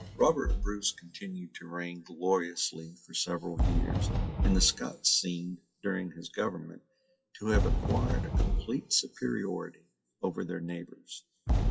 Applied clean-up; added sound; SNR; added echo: classical method WPE with log-MMSE.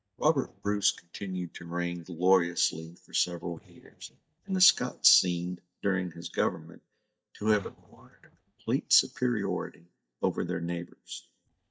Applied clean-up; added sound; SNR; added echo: neural mask model DeepFilterNet 3.